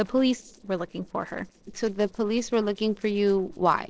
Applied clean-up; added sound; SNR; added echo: neural separator model SepFormer DNS4.